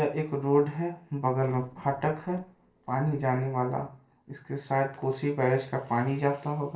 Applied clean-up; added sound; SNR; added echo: neural separator model SepFormer DNS4.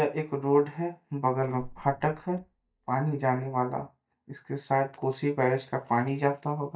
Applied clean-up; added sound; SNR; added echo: neural mask model DeepFilterNet 3.